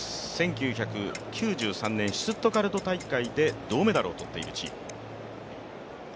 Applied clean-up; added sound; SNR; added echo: none; Clock; 19 dB; none.